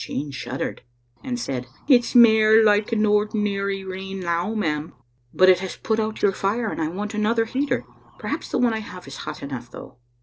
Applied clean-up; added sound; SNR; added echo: neural separator model SepFormer DNS4.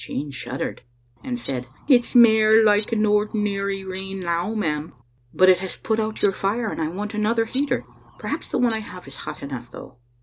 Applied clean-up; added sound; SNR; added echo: none; Bird; 18 dB; none.